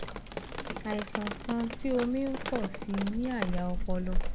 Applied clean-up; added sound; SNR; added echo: none; Drip; 0 dB; none.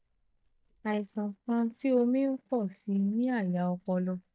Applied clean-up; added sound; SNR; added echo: neural mask model DeepFilterNet 3.